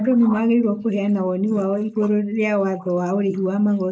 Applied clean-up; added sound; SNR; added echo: neural mask model Resemble Enhance denoiser.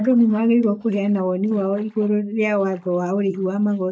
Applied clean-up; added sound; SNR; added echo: neural mask model DeepFilterNet 3.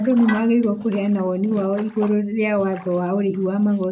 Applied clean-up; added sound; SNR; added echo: none; Tools + Sink (filling or washing); 18 dB; none.